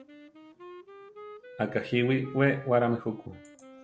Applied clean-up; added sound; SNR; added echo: none; Wind instrument, woodwind instrument; 18 dB; none.